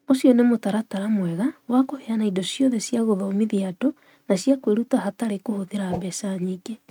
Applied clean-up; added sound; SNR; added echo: neural mask model RNNoise.